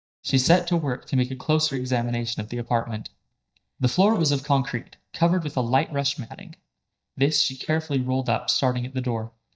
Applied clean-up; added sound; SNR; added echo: neural mask model DeepFilterNet 3.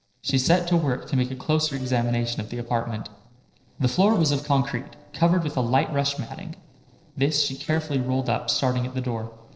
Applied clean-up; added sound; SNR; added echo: neural separator model SepFormer DNS4.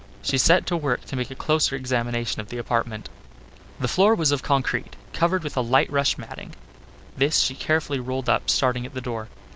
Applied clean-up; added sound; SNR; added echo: none; none; none; none.